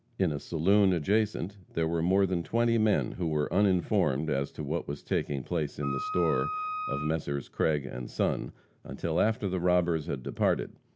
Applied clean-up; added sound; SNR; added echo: none; Wind instrument, woodwind instrument; 7 dB; none.